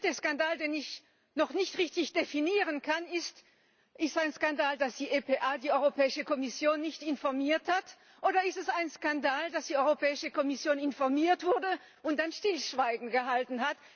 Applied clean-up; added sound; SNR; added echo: none; none; none; none.